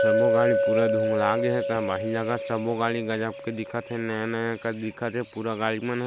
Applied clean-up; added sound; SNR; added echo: none; Chink, clink; 0 dB; none.